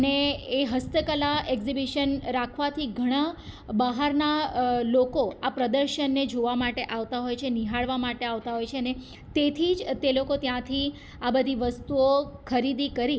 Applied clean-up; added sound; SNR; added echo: none; none; none; none.